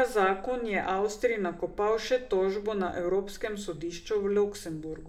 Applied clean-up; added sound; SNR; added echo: none; none; none; reverberation time 0.4 s.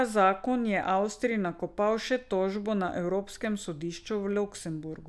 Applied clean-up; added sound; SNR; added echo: none; none; none; none.